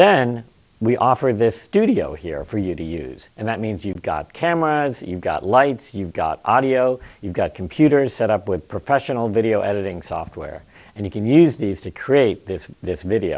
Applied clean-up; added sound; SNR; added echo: none; none; none; none.